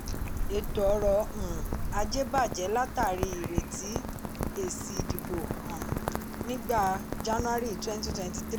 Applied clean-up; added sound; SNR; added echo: none; Rain; 1 dB; none.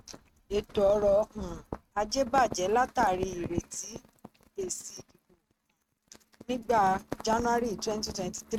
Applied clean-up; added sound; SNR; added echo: neural mask model RNNoise.